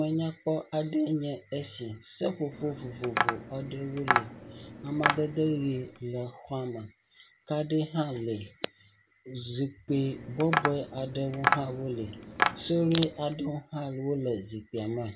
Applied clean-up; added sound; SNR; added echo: none; Tap; 1 dB; none.